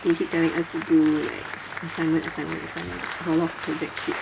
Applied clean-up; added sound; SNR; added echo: none; Applause; 9 dB; none.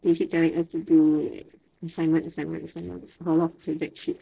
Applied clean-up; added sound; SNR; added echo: neural separator model SepFormer DNS4.